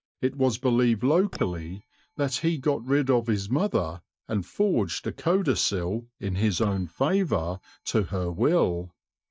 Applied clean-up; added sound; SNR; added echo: neural mask model DeepFilterNet 3.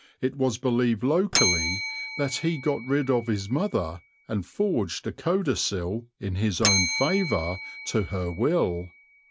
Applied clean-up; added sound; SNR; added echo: none; Bell; 6 dB; none.